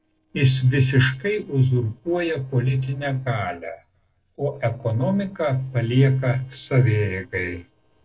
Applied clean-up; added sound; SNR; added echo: neural separator model SepFormer DNS4.